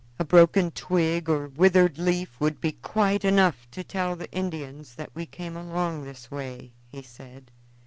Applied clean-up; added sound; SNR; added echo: none; none; none; none.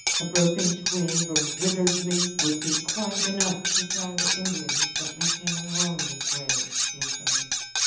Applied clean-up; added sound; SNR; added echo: none; Cutlery, silverware; -3 dB; reverberation time 0.8 s.